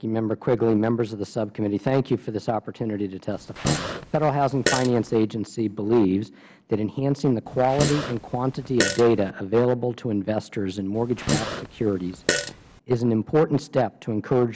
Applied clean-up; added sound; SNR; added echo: none; Fart; 5 dB; none.